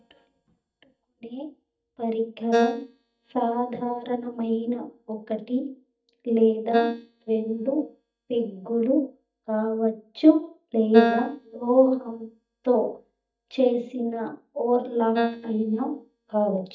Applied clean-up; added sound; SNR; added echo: neural mask model DeepFilterNet 3.